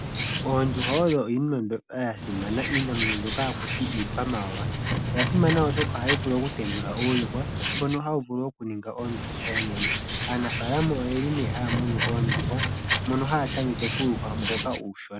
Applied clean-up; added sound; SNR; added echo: none; Hands; 0 dB; none.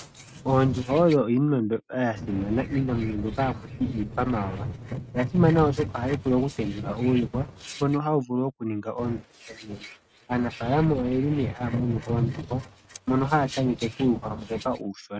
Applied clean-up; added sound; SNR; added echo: neural mask model RNNoise.